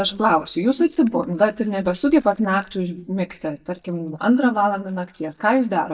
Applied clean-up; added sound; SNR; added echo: neural mask model DeepFilterNet 3.